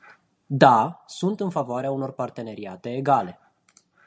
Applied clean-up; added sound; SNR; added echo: none; none; none; none.